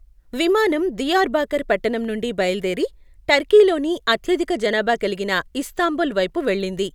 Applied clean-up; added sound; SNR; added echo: none; none; none; none.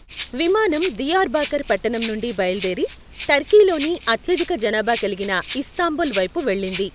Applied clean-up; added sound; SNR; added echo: none; Rattle (instrument); 12 dB; none.